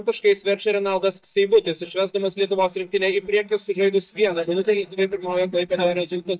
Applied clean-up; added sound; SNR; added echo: neural mask model DeepFilterNet 3.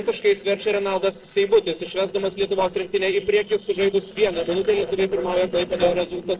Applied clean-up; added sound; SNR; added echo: neural separator model SepFormer DNS4.